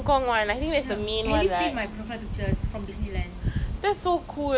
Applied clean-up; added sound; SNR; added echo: none; none; none; none.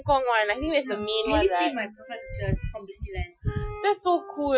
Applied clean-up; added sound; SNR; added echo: classical method Wiener filter.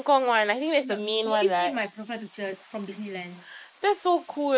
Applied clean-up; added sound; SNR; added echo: neural mask model Resemble Enhance denoiser.